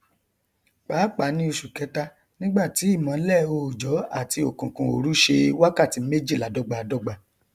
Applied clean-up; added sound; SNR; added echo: none; none; none; none.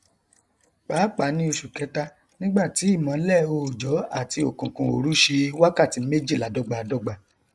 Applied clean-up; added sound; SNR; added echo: neural mask model Resemble Enhance denoiser.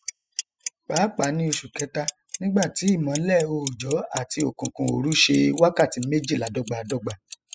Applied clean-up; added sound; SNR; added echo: classical method spectral subtraction.